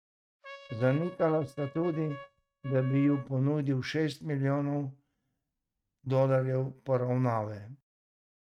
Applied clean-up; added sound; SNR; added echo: neural mask model RNNoise.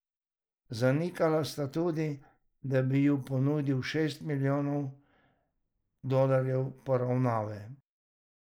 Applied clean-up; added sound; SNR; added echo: neural mask model Resemble Enhance denoiser.